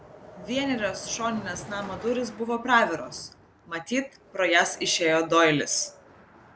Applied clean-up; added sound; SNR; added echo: none; Car passing by + Wind; 18 dB; none.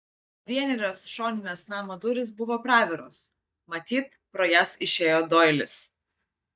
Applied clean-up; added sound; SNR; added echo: neural mask model DeepFilterNet 3.